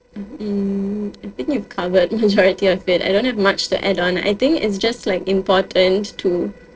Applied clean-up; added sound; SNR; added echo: neural separator model SepFormer DNS4.